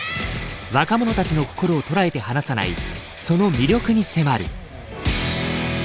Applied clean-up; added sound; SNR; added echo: none; none; none; none.